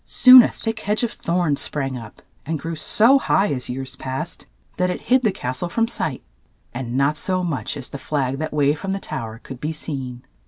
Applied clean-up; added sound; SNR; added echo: none; none; none; none.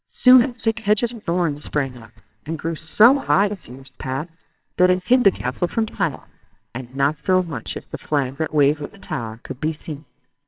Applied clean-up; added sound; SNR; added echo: neural separator model SepFormer WHAMR!.